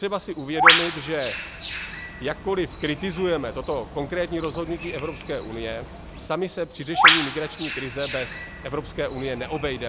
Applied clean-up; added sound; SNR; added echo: none; Bird; -2 dB; none.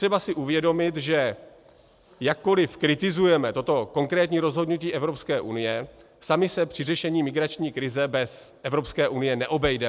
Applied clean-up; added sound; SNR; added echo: none; none; none; none.